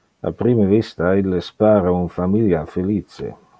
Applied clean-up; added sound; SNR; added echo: none; none; none; none.